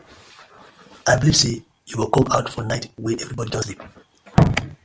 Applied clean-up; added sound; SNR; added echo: none; none; none; none.